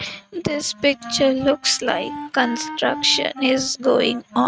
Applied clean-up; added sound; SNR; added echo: neural mask model RNNoise.